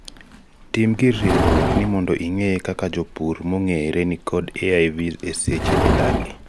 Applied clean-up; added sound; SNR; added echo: none; Livestock, farm animals, working animals; 3 dB; none.